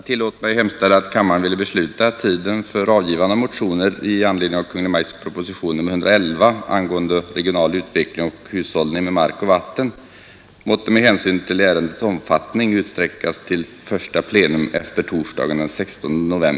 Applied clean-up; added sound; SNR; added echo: none; none; none; none.